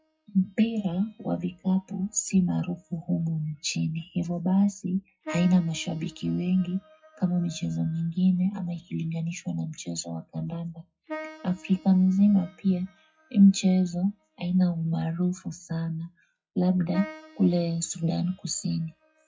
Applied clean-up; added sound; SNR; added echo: classical method WPE with log-MMSE.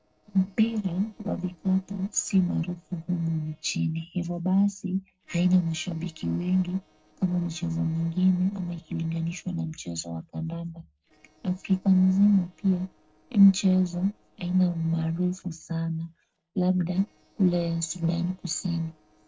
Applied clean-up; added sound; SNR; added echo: neural separator model SepFormer DNS4.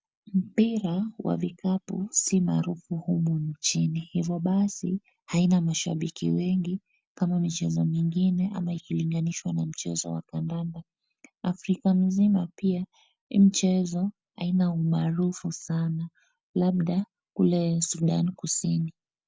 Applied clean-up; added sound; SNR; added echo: none; none; none; none.